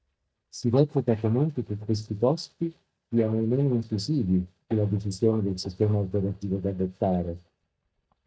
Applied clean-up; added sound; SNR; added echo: neural mask model DeepFilterNet 3.